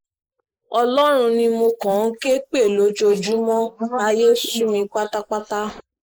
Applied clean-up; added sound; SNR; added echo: neural mask model Resemble Enhance denoiser.